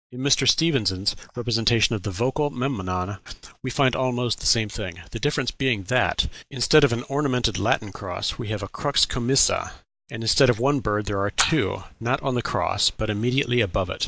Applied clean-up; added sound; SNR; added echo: neural mask model DeepFilterNet 3.